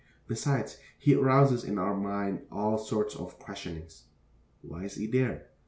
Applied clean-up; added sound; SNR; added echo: none; none; none; none.